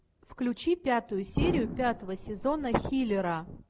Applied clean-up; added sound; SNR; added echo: none; Explosion; 6 dB; none.